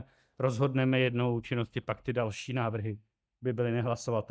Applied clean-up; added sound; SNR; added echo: neural mask model DeepFilterNet 3.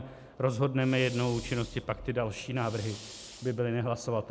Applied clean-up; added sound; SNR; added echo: none; Fire; 17 dB; none.